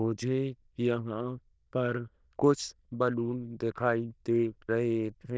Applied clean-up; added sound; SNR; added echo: neural diffusion model UNIVERSE++.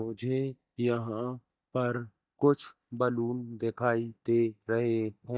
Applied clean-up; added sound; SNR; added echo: neural mask model DeepFilterNet 3.